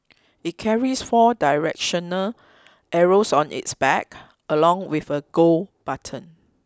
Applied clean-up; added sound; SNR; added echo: none; none; none; none.